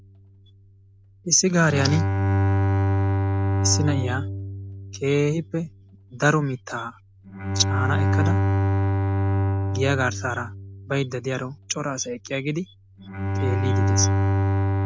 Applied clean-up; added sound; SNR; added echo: none; Bowed string instrument; -3 dB; none.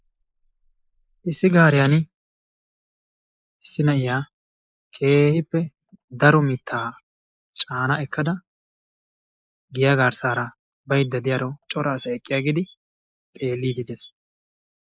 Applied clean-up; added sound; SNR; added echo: neural mask model Resemble Enhance denoiser.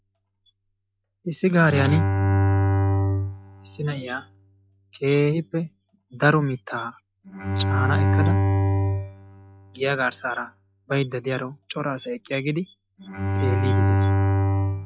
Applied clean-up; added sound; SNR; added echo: classical method log-MMSE.